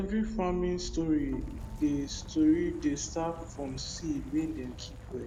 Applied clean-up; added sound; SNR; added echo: none; Insect / Frog + Wind; 10 dB; none.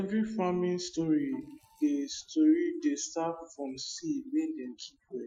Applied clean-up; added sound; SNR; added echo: classical method Wiener filter.